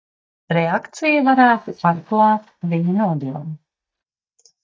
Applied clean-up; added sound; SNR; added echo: neural mask model DeepFilterNet 3.